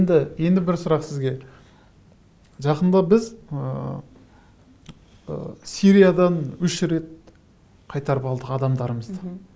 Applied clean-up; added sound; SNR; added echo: none; none; none; none.